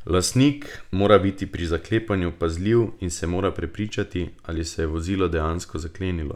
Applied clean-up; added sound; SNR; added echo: none; none; none; none.